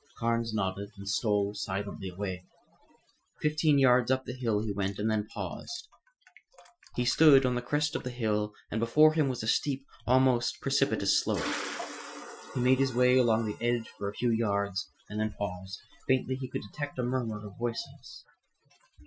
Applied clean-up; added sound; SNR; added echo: classical method Wiener filter.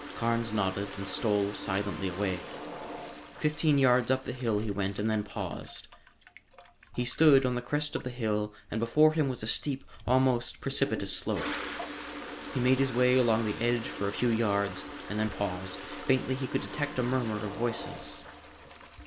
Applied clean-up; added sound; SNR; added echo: none; Toilet flush; 12 dB; none.